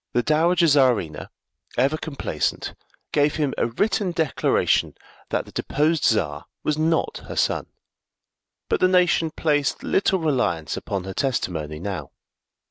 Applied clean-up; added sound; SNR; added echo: none; none; none; none.